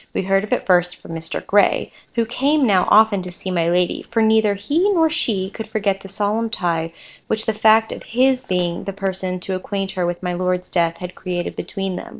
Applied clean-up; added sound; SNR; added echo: neural separator model SepFormer DNS4.